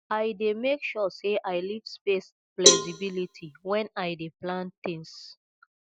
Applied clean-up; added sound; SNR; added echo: none; Cowbell; -4 dB; none.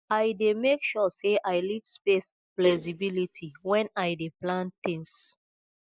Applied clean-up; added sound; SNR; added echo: neural mask model Resemble Enhance denoiser.